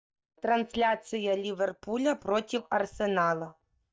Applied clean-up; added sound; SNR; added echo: neural mask model DeepFilterNet 3.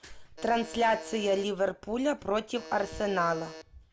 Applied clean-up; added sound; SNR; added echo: none; Alarm; 16 dB; none.